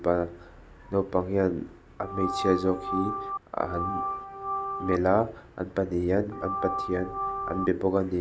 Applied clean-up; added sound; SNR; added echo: none; Organ; 4 dB; none.